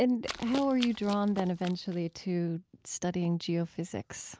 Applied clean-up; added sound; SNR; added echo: none; Run; 13 dB; none.